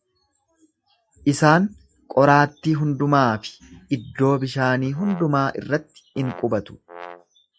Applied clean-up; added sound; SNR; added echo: classical method log-MMSE.